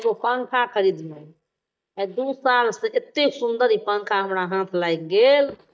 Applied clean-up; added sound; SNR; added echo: neural mask model DeepFilterNet 3.